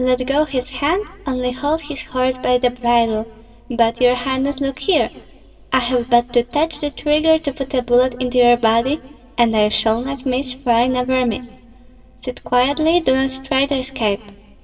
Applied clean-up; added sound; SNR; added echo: none; none; none; reverberation time 1.8 s.